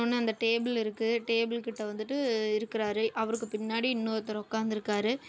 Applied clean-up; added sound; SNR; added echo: none; none; none; none.